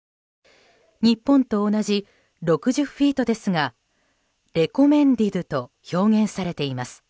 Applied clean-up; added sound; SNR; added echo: none; none; none; none.